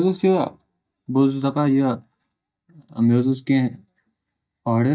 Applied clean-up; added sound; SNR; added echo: neural mask model DeepFilterNet 3.